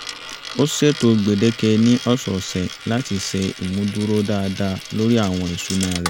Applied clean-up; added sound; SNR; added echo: none; Coin (dropping); 13 dB; none.